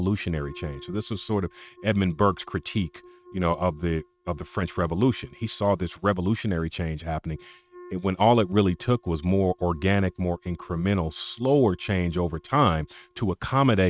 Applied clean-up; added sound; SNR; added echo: neural mask model RNNoise.